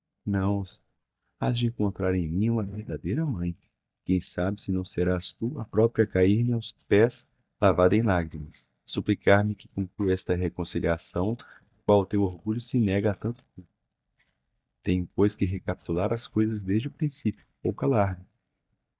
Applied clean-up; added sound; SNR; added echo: neural mask model DeepFilterNet 3.